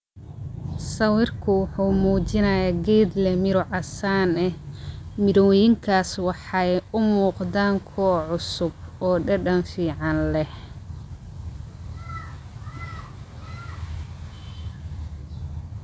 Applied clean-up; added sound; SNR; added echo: none; none; none; none.